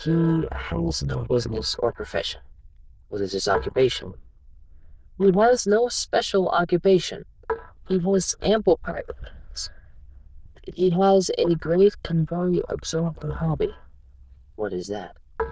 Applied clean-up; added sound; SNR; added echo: neural diffusion model UNIVERSE++.